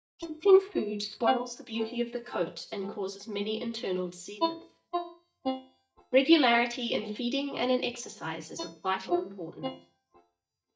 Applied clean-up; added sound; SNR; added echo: neural mask model DeepFilterNet 3.